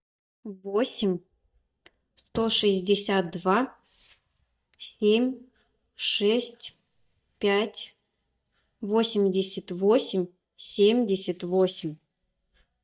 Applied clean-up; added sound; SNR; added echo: neural mask model DeepFilterNet 3.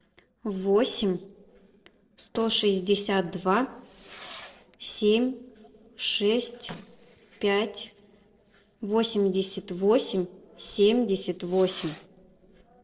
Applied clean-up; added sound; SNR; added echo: neural separator model SepFormer DNS4.